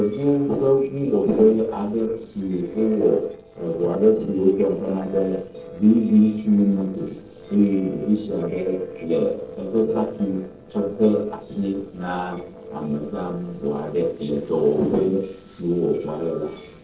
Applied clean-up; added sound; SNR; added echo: neural separator model SepFormer DNS4.